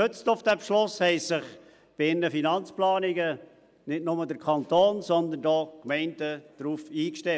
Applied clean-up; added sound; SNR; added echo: none; none; none; none.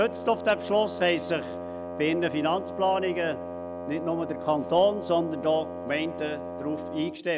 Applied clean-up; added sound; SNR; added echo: none; Wind instrument, woodwind instrument; 8 dB; none.